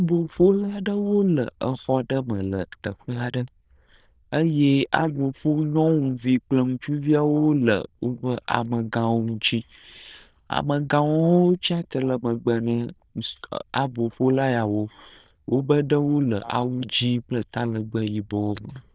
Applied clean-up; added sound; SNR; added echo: neural diffusion model UNIVERSE++.